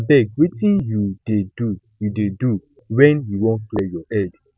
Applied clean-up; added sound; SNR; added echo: none; none; none; none.